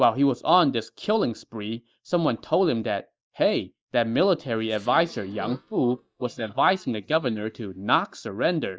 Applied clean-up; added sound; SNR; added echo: neural mask model DeepFilterNet 3.